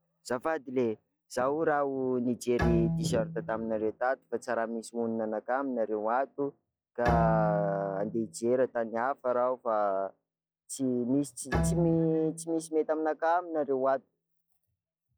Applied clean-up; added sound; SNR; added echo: classical method log-MMSE.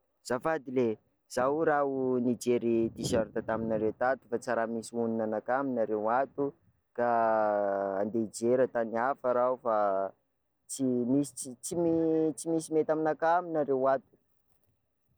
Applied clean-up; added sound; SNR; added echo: none; none; none; none.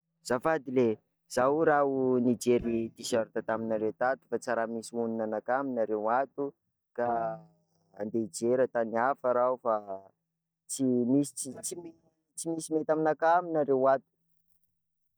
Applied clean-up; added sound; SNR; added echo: neural mask model DeepFilterNet 3.